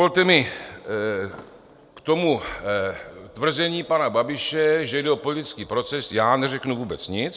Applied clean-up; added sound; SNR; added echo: none; none; none; none.